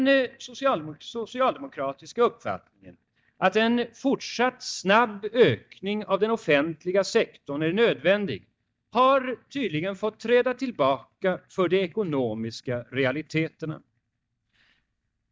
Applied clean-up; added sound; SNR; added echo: neural mask model DeepFilterNet 3.